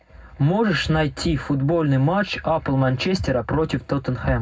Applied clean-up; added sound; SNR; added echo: none; none; none; reverberation time 0.3 s.